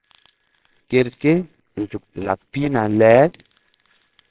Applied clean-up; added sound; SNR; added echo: neural separator model SepFormer WHAMR!.